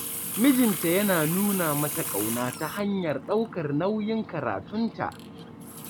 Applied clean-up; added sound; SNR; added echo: none; Water tap, faucet; 8 dB; none.